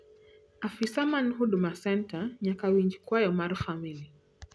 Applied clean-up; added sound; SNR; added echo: none; none; none; none.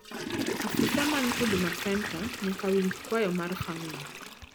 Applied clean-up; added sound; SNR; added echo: none; Toilet flush / Water; 3 dB; none.